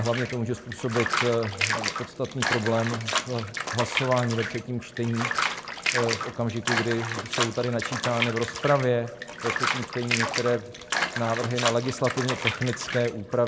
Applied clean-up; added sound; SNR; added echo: none; Bathtub (filling or washing) / Water; 3 dB; none.